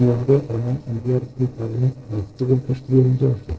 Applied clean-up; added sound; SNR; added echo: neural separator model SepFormer DNS4.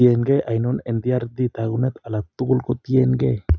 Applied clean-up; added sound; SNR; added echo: none; none; none; none.